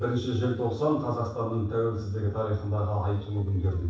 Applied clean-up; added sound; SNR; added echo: neural separator model SepFormer DNS4.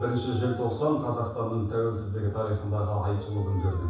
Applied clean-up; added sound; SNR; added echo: none; Dog; 18 dB; reverberation time 0.7 s.